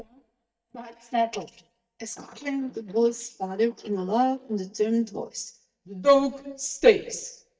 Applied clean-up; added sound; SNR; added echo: neural mask model DeepFilterNet 3.